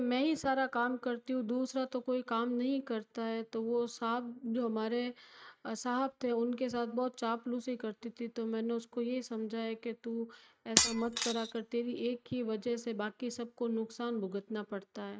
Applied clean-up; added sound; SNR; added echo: neural mask model RNNoise.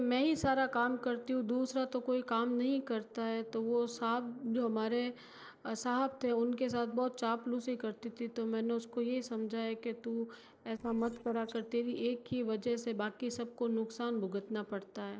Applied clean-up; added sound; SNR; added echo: neural separator model SepFormer DNS4.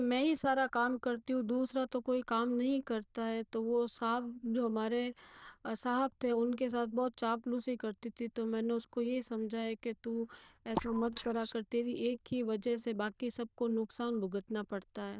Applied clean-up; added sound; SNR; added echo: neural diffusion model UNIVERSE++.